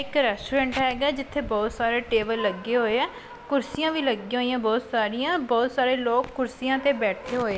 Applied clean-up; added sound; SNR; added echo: none; none; none; none.